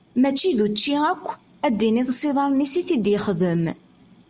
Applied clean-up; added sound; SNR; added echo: none; none; none; none.